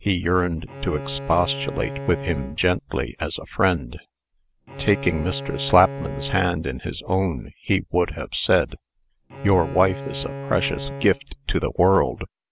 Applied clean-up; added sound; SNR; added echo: none; Bowed string instrument; 11 dB; none.